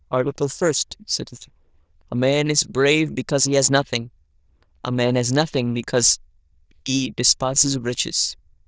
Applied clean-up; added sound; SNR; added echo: neural diffusion model UNIVERSE++.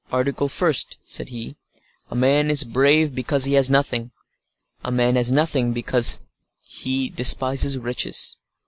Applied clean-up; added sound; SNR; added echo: none; none; none; none.